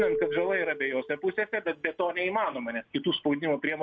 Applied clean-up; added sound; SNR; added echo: none; Marimba, xylophone; 7 dB; none.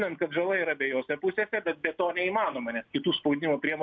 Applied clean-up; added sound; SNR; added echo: none; none; none; none.